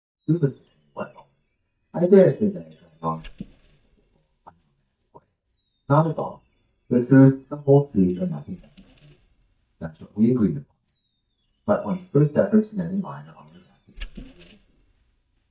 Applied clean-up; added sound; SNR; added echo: neural mask model DeepFilterNet 3.